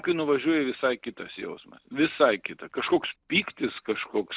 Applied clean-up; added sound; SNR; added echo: none; none; none; none.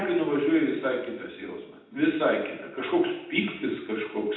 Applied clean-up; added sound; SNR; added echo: none; none; none; reverberation time 0.8 s.